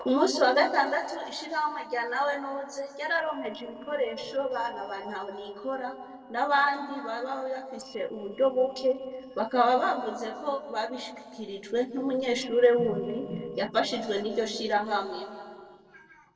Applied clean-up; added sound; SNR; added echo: neural separator model SepFormer DNS4.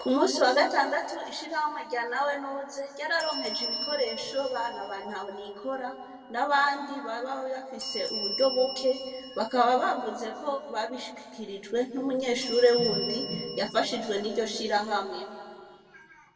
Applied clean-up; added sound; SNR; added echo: none; Bell; 12 dB; reverberation time 1.9 s.